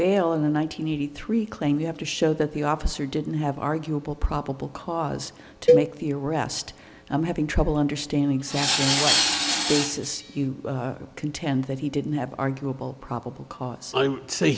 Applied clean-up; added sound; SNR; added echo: none; Cowbell + Tools; -1 dB; none.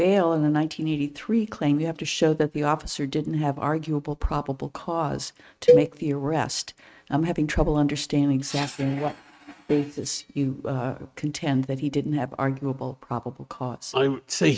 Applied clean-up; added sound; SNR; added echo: neural mask model RNNoise.